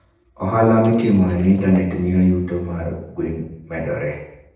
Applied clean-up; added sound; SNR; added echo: neural separator model SepFormer DNS4.